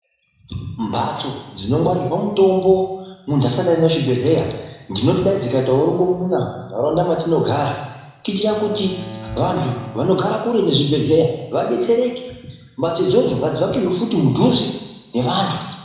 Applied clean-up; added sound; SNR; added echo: none; Bowed string instrument; 18 dB; reverberation time 1.0 s.